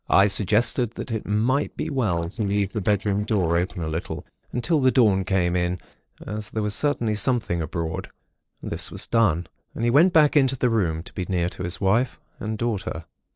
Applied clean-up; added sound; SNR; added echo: neural separator model SepFormer DNS4.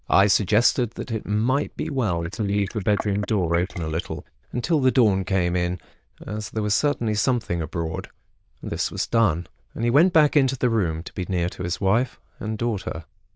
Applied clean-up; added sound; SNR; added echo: neural diffusion model UNIVERSE++.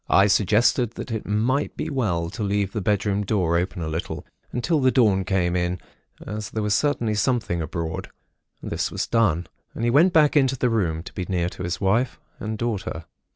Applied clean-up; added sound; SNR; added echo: none; none; none; none.